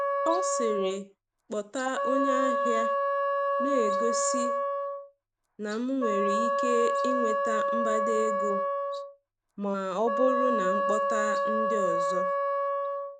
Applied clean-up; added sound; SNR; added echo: none; Wind instrument, woodwind instrument; -3 dB; none.